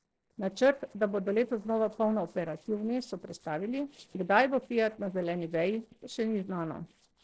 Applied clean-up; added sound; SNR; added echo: neural separator model SepFormer DNS4.